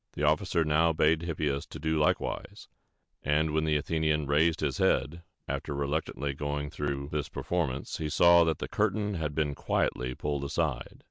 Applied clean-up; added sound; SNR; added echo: none; none; none; none.